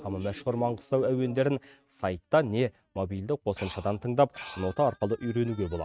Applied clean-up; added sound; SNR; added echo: neural mask model RNNoise.